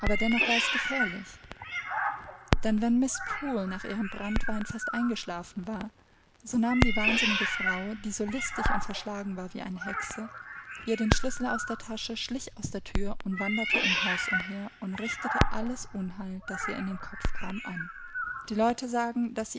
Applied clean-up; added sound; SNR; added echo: none; Crackle + Meow; -1 dB; none.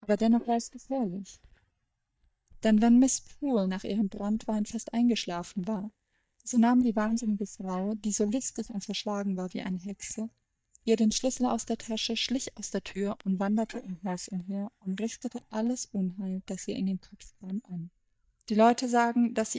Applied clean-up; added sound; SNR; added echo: neural mask model DeepFilterNet 3.